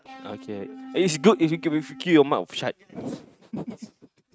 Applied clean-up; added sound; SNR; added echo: neural mask model RNNoise.